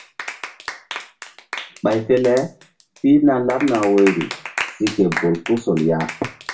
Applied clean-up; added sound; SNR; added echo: none; Clapping; 12 dB; reverberation time 0.2 s.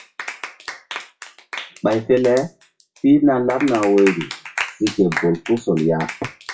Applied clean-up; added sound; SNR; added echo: classical method WPE with log-MMSE.